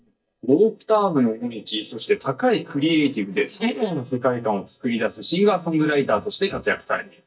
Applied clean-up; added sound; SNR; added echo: neural mask model DeepFilterNet 3.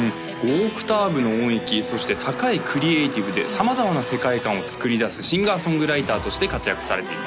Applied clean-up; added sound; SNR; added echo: none; none; none; none.